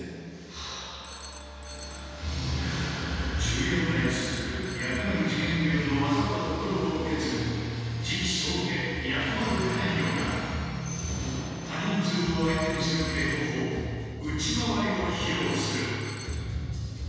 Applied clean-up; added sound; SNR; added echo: none; Telephone; 19 dB; reverberation time 2.1 s.